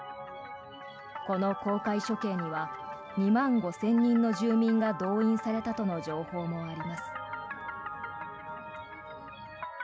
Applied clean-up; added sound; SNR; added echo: none; none; none; none.